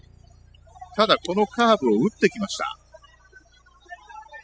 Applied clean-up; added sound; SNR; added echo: classical method spectral subtraction.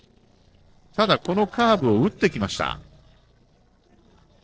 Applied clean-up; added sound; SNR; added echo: neural separator model SepFormer DNS4.